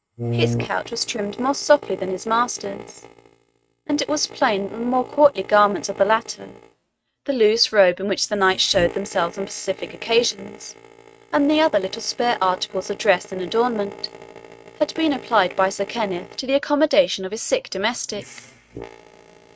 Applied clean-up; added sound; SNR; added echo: neural mask model RNNoise.